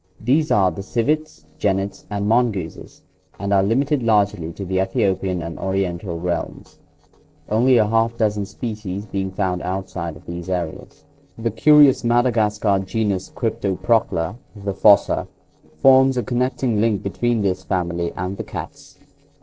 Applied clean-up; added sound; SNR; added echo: neural separator model SepFormer DNS4.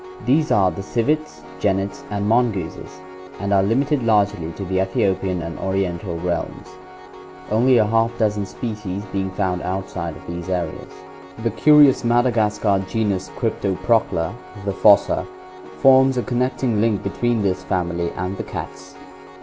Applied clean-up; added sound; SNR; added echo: none; Piano; 17 dB; none.